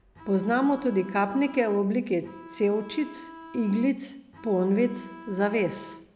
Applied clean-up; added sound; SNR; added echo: none; Bowed string instrument; 18 dB; none.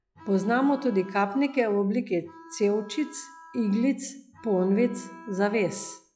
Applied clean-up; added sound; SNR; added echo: classical method log-MMSE.